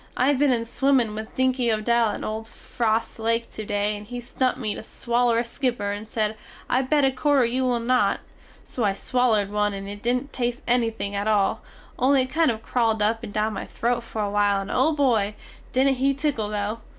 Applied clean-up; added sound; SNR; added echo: none; none; none; none.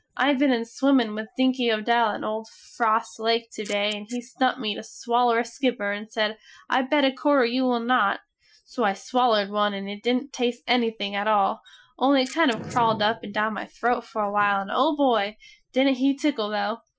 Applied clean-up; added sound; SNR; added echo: classical method Wiener filter.